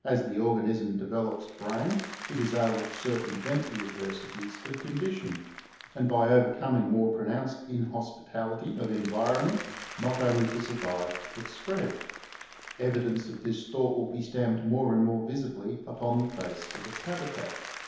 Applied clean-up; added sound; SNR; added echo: none; Applause; 14 dB; reverberation time 1.0 s.